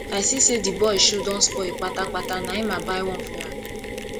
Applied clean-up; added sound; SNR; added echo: none; Mechanisms; 7 dB; none.